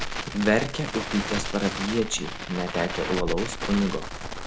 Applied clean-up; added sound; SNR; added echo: none; Crackle; 4 dB; none.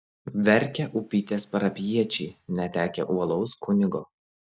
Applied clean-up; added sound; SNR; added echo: none; none; none; none.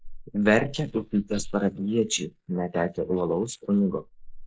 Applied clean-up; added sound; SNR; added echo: neural mask model Resemble Enhance denoiser.